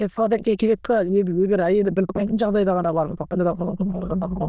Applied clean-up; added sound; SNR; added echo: neural diffusion model UNIVERSE++.